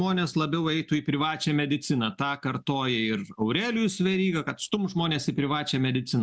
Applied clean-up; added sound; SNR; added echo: none; none; none; none.